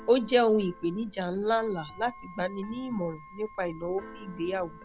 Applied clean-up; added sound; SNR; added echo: none; Keyboard (musical) + Wind instrument, woodwind instrument; 18 dB; none.